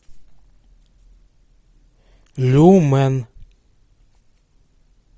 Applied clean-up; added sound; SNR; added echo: none; none; none; none.